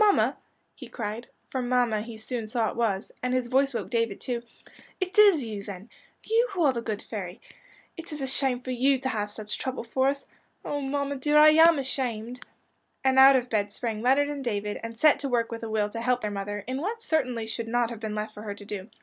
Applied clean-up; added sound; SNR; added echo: none; none; none; none.